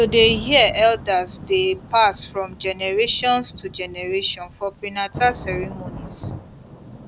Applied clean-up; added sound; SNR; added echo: none; Thunder / Rain; 15 dB; none.